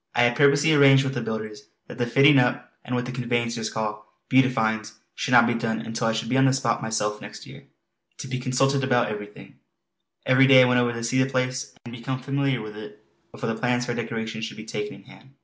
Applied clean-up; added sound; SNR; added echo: none; none; none; none.